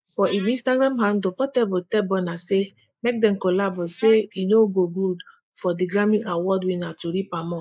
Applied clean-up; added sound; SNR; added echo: neural mask model Resemble Enhance denoiser.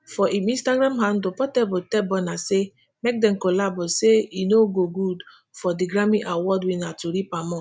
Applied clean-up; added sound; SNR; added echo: none; none; none; none.